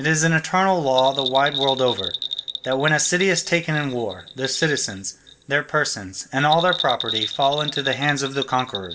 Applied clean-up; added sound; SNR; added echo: none; Bell; 9 dB; reverberation time 0.3 s.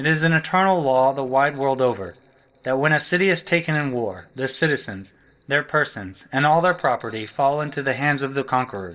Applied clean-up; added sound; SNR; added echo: neural separator model SepFormer DNS4.